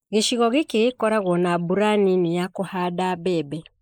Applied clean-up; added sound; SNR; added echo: neural mask model Resemble Enhance denoiser.